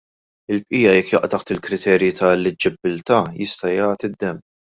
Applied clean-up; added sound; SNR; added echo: none; none; none; none.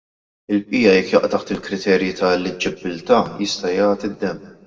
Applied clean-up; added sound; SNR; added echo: none; none; none; reverberation time 1.0 s.